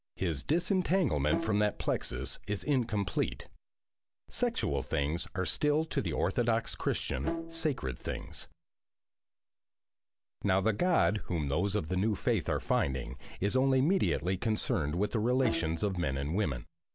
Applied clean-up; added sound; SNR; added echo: none; Bowed string instrument; 10 dB; none.